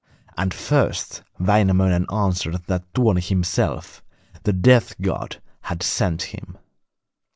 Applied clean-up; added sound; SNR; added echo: none; none; none; none.